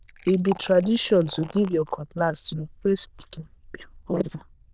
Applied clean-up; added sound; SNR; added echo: neural diffusion model UNIVERSE++.